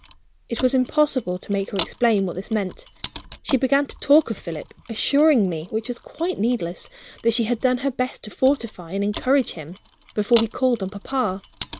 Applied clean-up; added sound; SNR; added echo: none; Mechanisms; 17 dB; none.